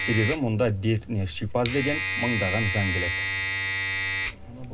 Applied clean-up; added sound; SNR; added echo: none; Domestic sounds, home sounds; 2 dB; reverberation time 0.2 s.